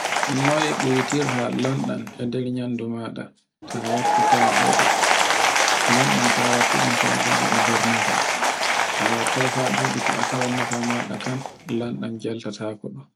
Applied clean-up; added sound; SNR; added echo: none; Applause / Crowd; -4 dB; none.